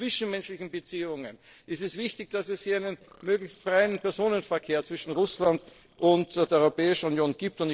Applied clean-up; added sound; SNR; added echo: neural separator model SepFormer DNS4.